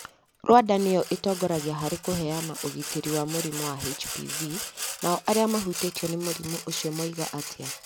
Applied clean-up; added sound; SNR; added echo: none; Sawing; 9 dB; none.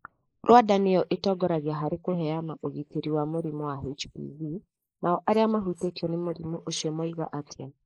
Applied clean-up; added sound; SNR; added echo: neural mask model Resemble Enhance denoiser.